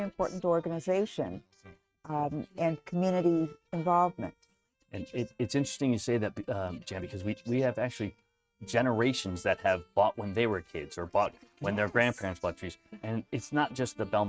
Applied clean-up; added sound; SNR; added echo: neural mask model RNNoise.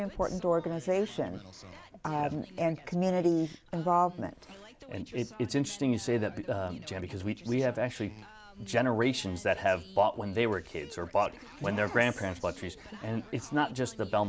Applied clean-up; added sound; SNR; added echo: none; none; none; none.